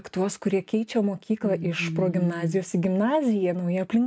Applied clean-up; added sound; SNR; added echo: none; none; none; none.